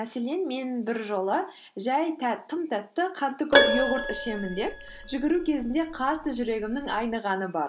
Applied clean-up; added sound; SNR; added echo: none; Keyboard (musical); -1 dB; none.